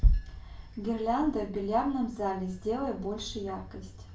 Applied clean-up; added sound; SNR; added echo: none; Bell / Train; 16 dB; reverberation time 0.3 s.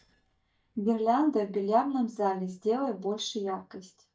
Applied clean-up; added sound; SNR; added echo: neural mask model DeepFilterNet 3.